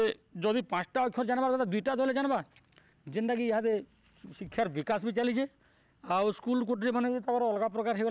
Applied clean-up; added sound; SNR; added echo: none; none; none; none.